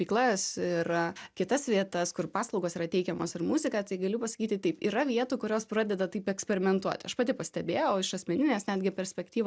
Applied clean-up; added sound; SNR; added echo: none; none; none; none.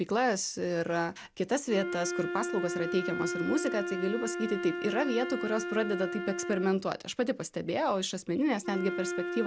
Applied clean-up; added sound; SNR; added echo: none; Wind instrument, woodwind instrument; 6 dB; none.